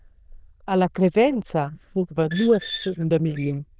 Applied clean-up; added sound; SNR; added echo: neural diffusion model UNIVERSE++.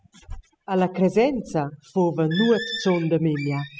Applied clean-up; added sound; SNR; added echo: classical method spectral subtraction.